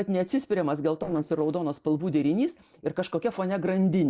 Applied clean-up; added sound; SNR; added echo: neural separator model SepFormer DNS4.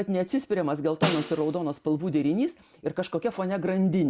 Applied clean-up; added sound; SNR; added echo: none; Snare drum; 8 dB; none.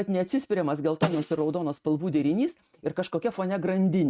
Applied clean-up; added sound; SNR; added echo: neural mask model RNNoise.